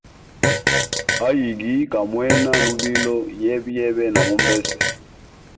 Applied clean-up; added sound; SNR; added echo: none; Fart; 0 dB; reverberation time 0.4 s.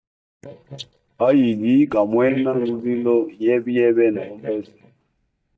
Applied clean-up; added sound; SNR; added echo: neural mask model DeepFilterNet 3.